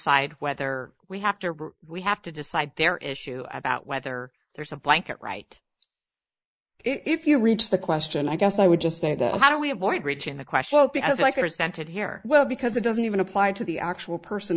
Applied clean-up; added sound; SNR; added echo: neural mask model Resemble Enhance denoiser.